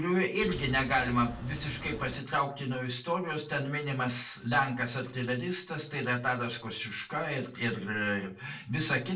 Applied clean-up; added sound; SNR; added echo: none; Wind; 11 dB; reverberation time 0.3 s.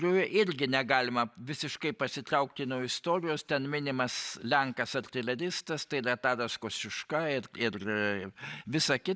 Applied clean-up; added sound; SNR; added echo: none; none; none; none.